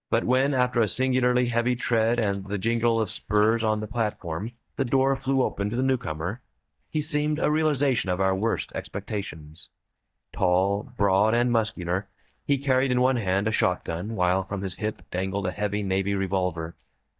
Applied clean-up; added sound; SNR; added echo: neural mask model DeepFilterNet 3.